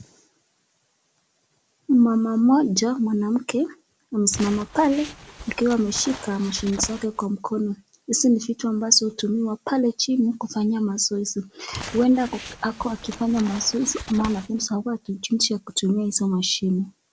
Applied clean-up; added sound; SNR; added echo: none; Crumpling, crinkling; 14 dB; none.